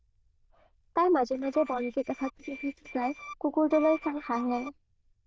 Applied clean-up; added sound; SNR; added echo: neural diffusion model UNIVERSE++.